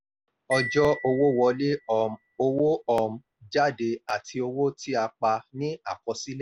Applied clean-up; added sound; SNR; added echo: none; Marimba, xylophone; 14 dB; none.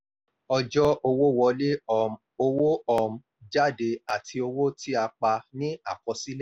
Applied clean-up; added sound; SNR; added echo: none; none; none; none.